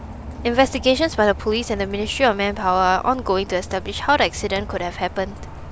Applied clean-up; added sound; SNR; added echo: none; Rain; 13 dB; none.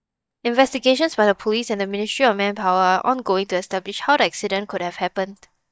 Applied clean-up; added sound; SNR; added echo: neural mask model DeepFilterNet 3.